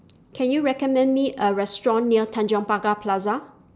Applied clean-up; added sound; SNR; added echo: none; none; none; none.